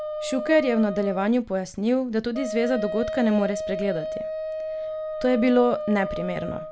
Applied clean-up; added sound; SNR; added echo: none; Wind instrument, woodwind instrument; 7 dB; none.